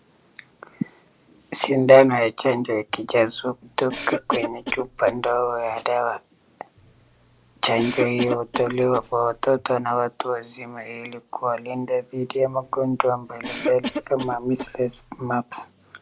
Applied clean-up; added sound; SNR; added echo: none; Cough; 11 dB; none.